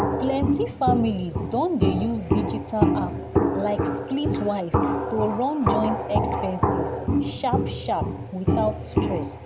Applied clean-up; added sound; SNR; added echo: none; Walk, footsteps; -2 dB; none.